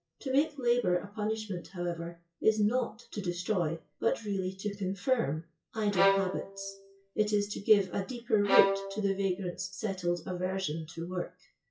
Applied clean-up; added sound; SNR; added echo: classical method WPE with log-MMSE.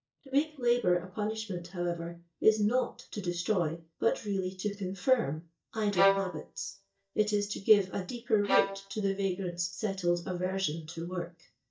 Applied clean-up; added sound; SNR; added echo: neural mask model DeepFilterNet 3.